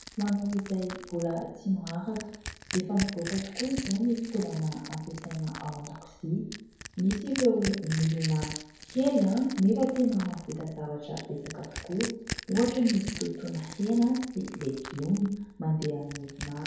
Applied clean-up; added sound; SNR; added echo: none; Crushing; 12 dB; reverberation time 0.9 s.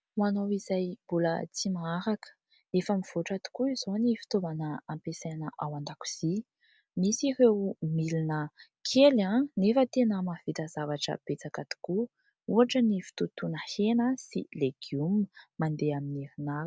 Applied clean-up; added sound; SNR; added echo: none; none; none; none.